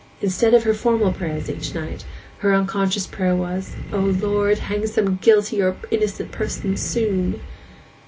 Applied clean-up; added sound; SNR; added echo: none; Animal; 12 dB; none.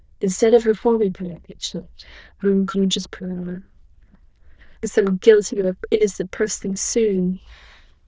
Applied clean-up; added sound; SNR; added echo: neural diffusion model UNIVERSE++.